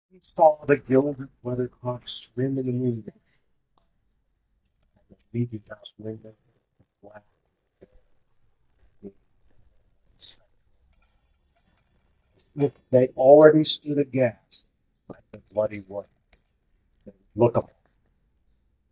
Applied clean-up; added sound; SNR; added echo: neural mask model DeepFilterNet 3.